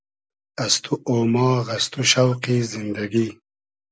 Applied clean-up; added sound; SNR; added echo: none; none; none; none.